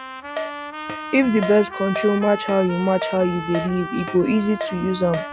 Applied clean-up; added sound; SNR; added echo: none; Trumpet + Keyboard (musical); 9 dB; none.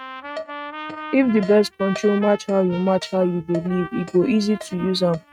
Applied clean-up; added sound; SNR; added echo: neural mask model RNNoise.